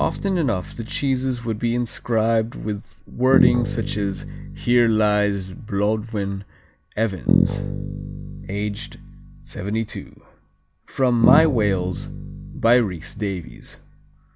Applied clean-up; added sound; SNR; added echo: none; Bass guitar; 4 dB; none.